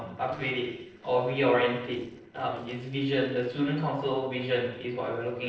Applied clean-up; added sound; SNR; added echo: neural separator model SepFormer DNS4.